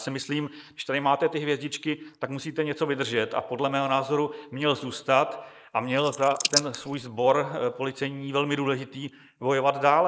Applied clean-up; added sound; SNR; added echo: neural mask model Resemble Enhance denoiser.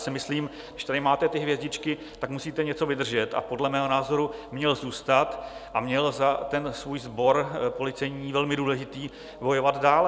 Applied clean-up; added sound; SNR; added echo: none; none; none; none.